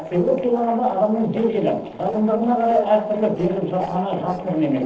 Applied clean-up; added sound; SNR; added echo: neural separator model SepFormer DNS4.